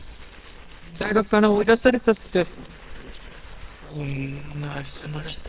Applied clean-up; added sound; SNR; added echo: neural separator model SepFormer WHAMR!.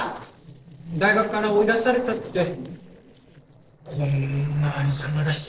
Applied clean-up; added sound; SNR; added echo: neural separator model SepFormer DNS4.